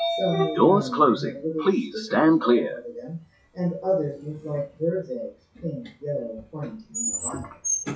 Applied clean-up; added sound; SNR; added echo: classical method WPE with log-MMSE.